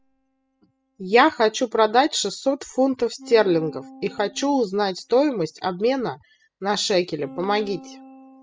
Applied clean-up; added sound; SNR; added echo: classical method spectral subtraction.